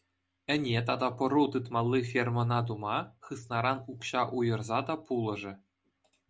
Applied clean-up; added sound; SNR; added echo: none; none; none; none.